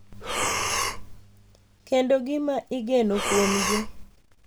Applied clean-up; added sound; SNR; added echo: none; Breathing; 1 dB; none.